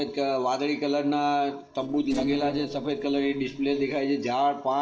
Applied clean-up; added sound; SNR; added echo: neural separator model SepFormer DNS4.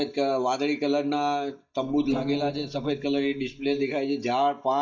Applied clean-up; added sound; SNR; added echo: neural mask model DeepFilterNet 3.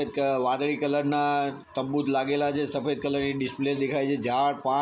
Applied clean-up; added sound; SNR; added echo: none; none; none; none.